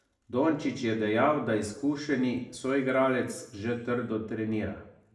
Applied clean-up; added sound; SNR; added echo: none; none; none; reverberation time 0.7 s.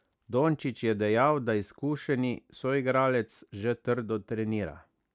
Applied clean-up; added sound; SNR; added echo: none; none; none; none.